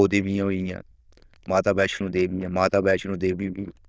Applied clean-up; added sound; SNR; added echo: neural diffusion model UNIVERSE++.